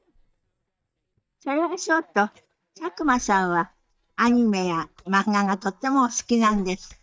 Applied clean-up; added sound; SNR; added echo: neural mask model DeepFilterNet 3.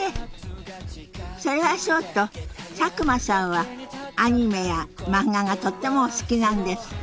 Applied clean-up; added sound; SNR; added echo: none; Door; 18 dB; none.